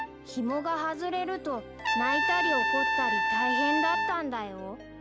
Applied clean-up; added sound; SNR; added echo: none; Trumpet; -2 dB; none.